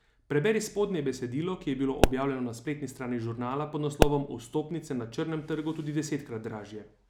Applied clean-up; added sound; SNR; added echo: none; Explosion; 0 dB; none.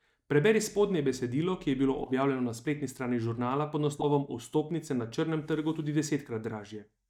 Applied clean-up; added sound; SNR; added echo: neural mask model DeepFilterNet 3.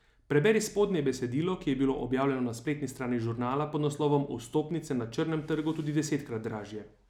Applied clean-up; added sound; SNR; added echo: none; none; none; none.